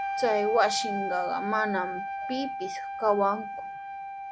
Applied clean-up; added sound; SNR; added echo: none; Wind instrument, woodwind instrument; 4 dB; none.